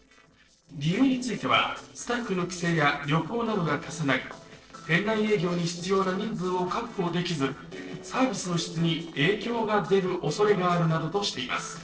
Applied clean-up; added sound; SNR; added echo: neural separator model SepFormer DNS4.